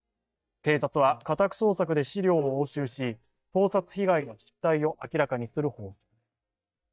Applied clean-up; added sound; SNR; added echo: neural mask model DeepFilterNet 3.